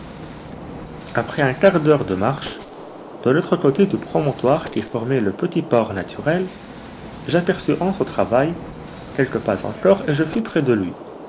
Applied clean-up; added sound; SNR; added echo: none; Gunshot, gunfire; 15 dB; none.